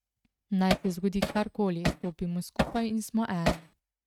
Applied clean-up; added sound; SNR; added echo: neural mask model RNNoise.